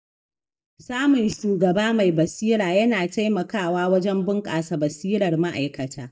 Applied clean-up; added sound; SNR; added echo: neural mask model DeepFilterNet 3.